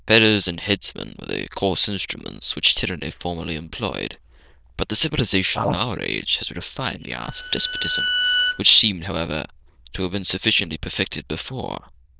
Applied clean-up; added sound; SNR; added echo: neural diffusion model UNIVERSE++.